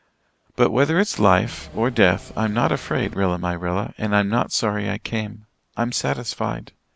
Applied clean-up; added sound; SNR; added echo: none; Engine / Mechanisms; 18 dB; none.